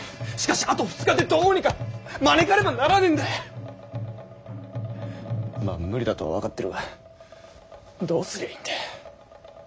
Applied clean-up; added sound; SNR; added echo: none; none; none; none.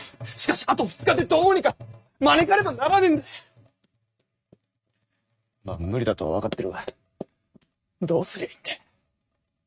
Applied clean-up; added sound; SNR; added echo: neural mask model RNNoise.